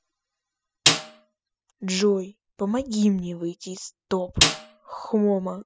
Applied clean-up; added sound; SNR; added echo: classical method spectral subtraction.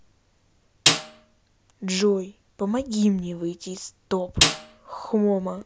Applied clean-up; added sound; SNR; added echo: none; Snare drum; -2 dB; none.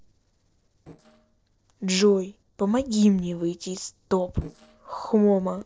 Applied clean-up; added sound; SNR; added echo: neural separator model SepFormer DNS4.